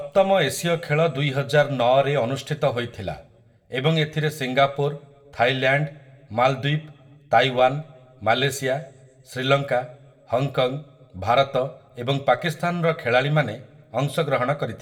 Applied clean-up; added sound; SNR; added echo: none; none; none; reverberation time 0.5 s.